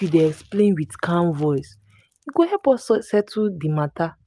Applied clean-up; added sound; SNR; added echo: none; none; none; none.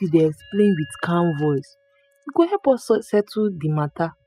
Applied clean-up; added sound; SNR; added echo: classical method spectral subtraction.